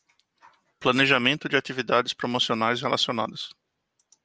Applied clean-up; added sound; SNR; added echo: none; none; none; none.